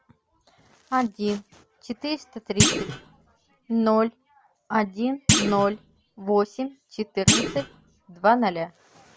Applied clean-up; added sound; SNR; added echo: none; Thump, thud; 0 dB; none.